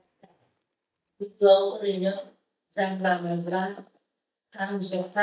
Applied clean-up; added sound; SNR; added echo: neural mask model DeepFilterNet 3.